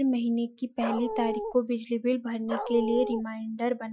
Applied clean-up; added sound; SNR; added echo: classical method Wiener filter.